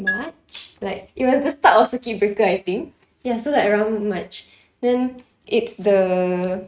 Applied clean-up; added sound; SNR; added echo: neural mask model RNNoise.